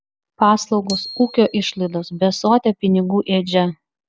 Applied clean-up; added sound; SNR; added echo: none; Glockenspiel; 18 dB; none.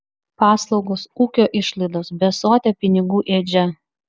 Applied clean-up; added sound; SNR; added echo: none; none; none; none.